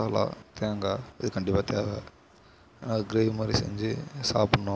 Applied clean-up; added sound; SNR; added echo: none; none; none; none.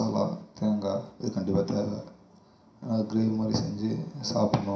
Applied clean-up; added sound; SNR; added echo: none; none; none; reverberation time 0.5 s.